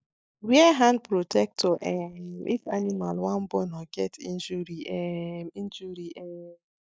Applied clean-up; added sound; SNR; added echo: neural mask model Resemble Enhance denoiser.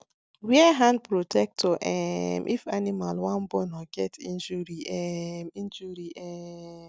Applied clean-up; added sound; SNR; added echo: none; none; none; none.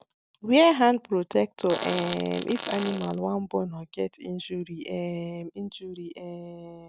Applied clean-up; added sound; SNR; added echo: none; Fart; 8 dB; none.